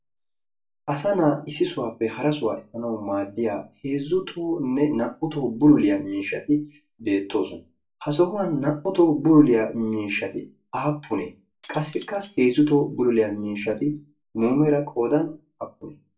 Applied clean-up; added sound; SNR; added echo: none; Cutlery, silverware; 16 dB; reverberation time 0.2 s.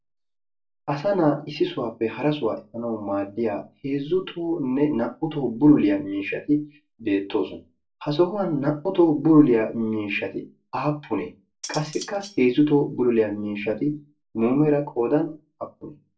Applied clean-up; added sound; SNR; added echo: neural separator model SepFormer DNS4.